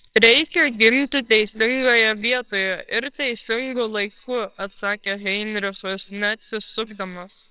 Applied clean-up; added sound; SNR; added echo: neural separator model SepFormer WHAMR!.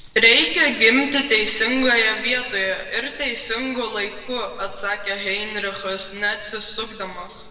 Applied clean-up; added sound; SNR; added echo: none; Computer keyboard; 17 dB; reverberation time 1.8 s.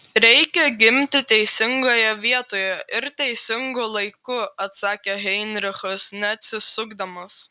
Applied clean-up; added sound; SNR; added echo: none; none; none; none.